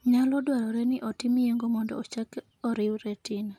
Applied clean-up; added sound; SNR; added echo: none; none; none; none.